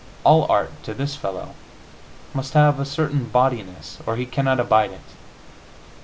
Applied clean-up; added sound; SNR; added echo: none; none; none; none.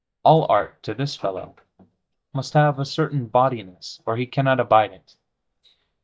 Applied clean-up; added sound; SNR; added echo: neural mask model DeepFilterNet 3.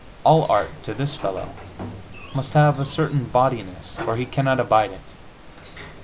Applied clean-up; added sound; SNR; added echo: none; Sliding door; 17 dB; none.